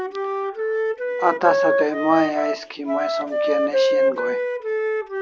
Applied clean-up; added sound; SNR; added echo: none; Wind instrument, woodwind instrument; -3 dB; none.